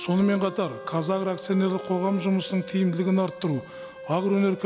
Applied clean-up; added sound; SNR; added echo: none; Wind instrument, woodwind instrument + Wind instrument, woodwind instrument; 15 dB; none.